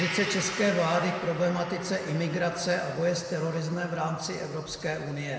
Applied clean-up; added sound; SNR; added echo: none; Gong; 11 dB; reverberation time 1.8 s.